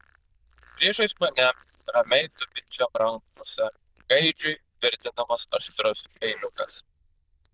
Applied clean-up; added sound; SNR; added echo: neural diffusion model UNIVERSE++.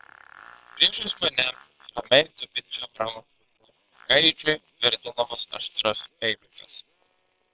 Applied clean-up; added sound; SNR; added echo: neural separator model SepFormer WHAM!.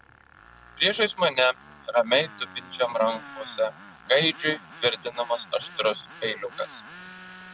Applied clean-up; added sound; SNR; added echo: none; Tools; 19 dB; none.